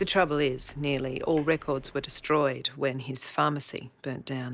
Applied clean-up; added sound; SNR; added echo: none; none; none; none.